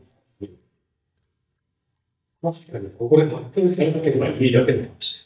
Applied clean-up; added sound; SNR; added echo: neural mask model DeepFilterNet 3.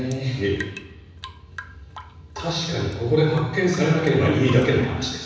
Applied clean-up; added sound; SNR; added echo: none; Drip / Rain; 19 dB; reverberation time 1.1 s.